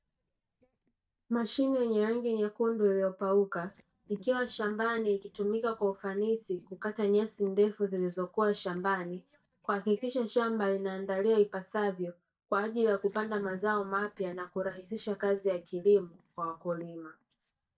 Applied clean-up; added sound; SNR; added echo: neural mask model DeepFilterNet 3.